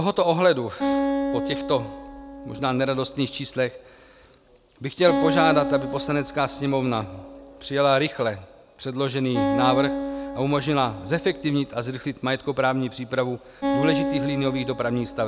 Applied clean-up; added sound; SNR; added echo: none; Acoustic guitar; 5 dB; none.